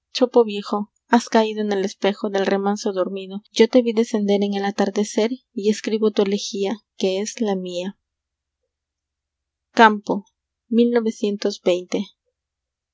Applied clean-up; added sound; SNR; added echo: none; none; none; none.